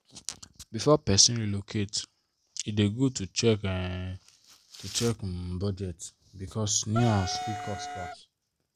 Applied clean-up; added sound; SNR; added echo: none; Wind instrument, woodwind instrument; 7 dB; none.